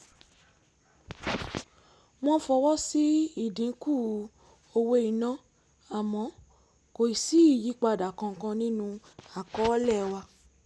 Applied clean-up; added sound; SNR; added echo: none; none; none; none.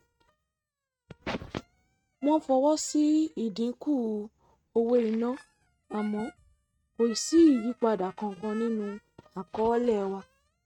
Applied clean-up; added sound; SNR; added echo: neural mask model RNNoise.